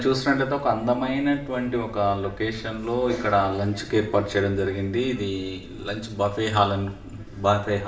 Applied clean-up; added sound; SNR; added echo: none; none; none; reverberation time 0.6 s.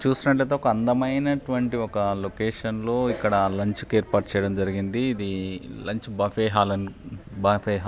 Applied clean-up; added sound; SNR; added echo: none; none; none; none.